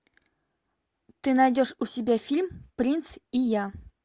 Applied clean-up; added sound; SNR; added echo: none; none; none; none.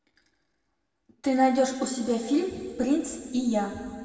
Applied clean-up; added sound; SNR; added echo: none; none; none; reverberation time 1.9 s.